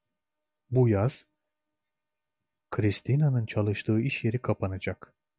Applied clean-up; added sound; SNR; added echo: none; none; none; none.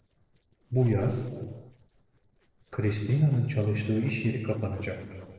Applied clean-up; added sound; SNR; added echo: neural separator model SepFormer DNS4.